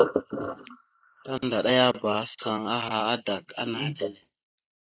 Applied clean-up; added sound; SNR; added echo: neural mask model Resemble Enhance denoiser.